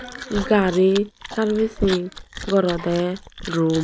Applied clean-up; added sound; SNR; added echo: none; Chewing, mastication; 13 dB; none.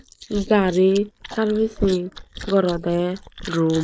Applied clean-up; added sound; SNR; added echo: neural mask model Resemble Enhance denoiser.